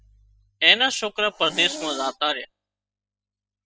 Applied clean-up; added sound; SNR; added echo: classical method spectral subtraction.